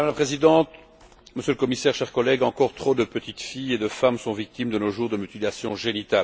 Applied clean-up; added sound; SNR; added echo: none; none; none; none.